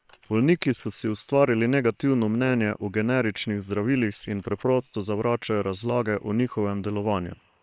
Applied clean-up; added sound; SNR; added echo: neural separator model SepFormer WHAM!.